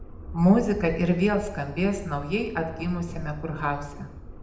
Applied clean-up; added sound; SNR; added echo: none; Subway, metro, underground; 12 dB; reverberation time 0.7 s.